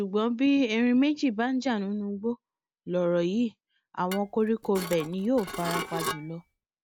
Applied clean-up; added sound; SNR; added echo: none; Dishes, pots, and pans / Glass; 10 dB; none.